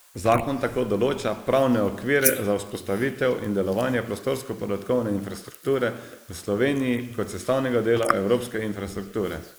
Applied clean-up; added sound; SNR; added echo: neural mask model Resemble Enhance denoiser.